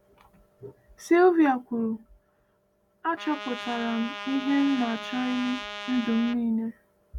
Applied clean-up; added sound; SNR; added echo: none; Trumpet; 10 dB; none.